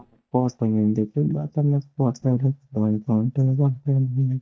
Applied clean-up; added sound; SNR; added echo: neural mask model DeepFilterNet 3.